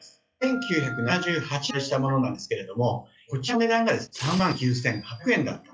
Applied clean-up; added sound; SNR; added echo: classical method log-MMSE.